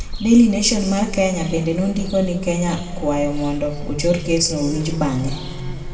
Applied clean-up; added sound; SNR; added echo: none; Bird vocalization, bird call, bird song; 9 dB; reverberation time 1.8 s.